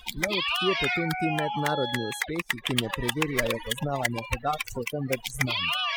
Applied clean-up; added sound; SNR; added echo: classical method spectral subtraction.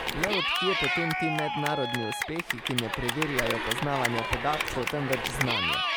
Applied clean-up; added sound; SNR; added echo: none; Cheering / Clapping; -2 dB; none.